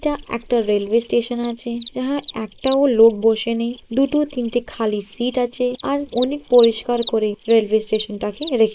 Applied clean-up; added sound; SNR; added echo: neural mask model Resemble Enhance denoiser.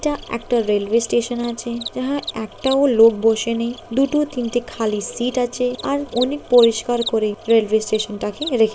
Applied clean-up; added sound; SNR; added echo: none; Cricket; 17 dB; none.